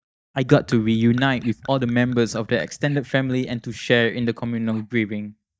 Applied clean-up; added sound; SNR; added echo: neural mask model DeepFilterNet 3.